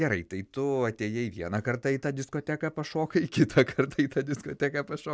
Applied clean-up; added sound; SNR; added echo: none; none; none; none.